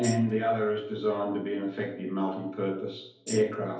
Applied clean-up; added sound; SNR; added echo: none; Tambourine; 11 dB; reverberation time 2.2 s.